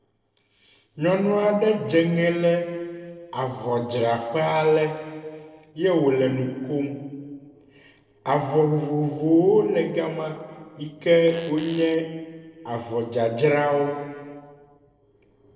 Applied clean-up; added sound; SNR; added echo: neural separator model SepFormer DNS4.